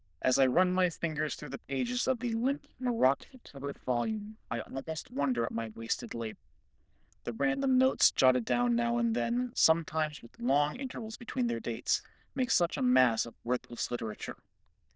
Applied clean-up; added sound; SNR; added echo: neural diffusion model UNIVERSE++.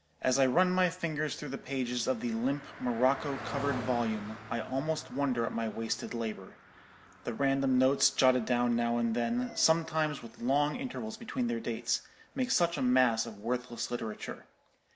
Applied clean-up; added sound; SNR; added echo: none; Car passing by + Engine; 17 dB; none.